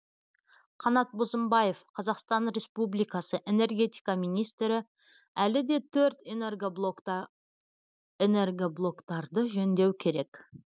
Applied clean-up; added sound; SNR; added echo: none; none; none; none.